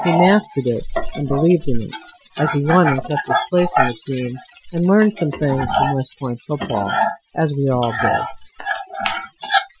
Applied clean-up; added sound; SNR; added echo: classical method Wiener filter.